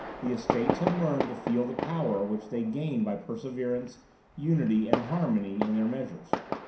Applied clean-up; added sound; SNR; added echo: none; Fireworks; 5 dB; reverberation time 0.5 s.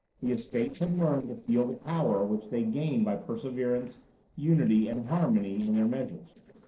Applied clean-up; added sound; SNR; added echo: neural separator model SepFormer DNS4.